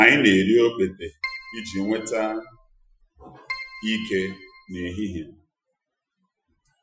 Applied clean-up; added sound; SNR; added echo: classical method Wiener filter.